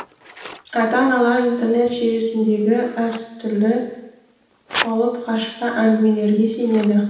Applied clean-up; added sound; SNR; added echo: none; Scissors; 15 dB; reverberation time 0.9 s.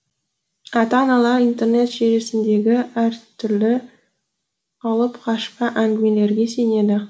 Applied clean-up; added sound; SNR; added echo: none; none; none; none.